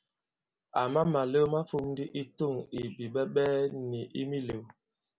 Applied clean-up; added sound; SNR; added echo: none; none; none; none.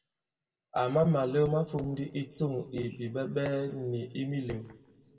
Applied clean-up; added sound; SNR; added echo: none; none; none; reverberation time 1.3 s.